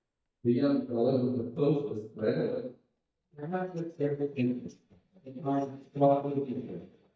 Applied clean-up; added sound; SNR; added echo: neural mask model DeepFilterNet 3.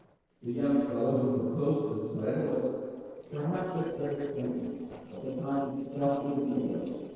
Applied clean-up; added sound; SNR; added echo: neural separator model SepFormer DNS4.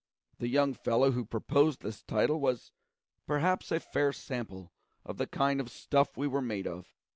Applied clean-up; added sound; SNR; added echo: none; none; none; none.